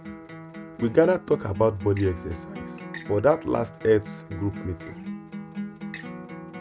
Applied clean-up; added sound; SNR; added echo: none; Acoustic guitar; 11 dB; none.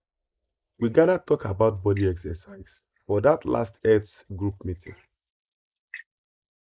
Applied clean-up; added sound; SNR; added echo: neural mask model Resemble Enhance denoiser.